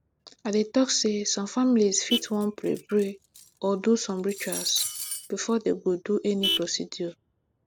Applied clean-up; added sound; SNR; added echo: none; Vehicle horn, car horn, honking + Cutlery, silverware; 10 dB; none.